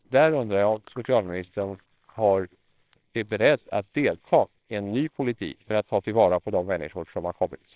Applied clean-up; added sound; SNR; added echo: neural separator model SepFormer WHAMR!.